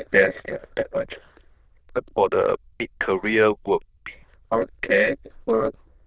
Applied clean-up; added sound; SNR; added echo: neural diffusion model UNIVERSE++.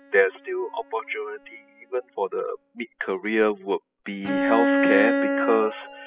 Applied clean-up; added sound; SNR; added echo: classical method spectral subtraction.